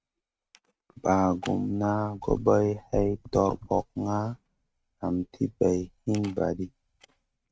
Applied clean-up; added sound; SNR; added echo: neural mask model RNNoise.